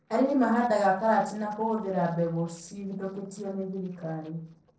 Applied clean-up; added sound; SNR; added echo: neural separator model SepFormer DNS4.